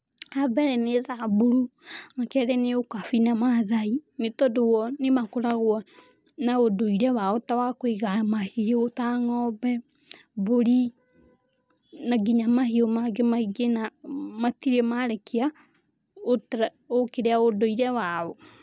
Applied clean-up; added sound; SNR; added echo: none; none; none; none.